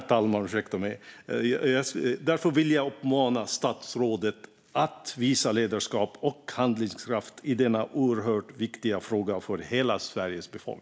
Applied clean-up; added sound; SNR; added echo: none; none; none; none.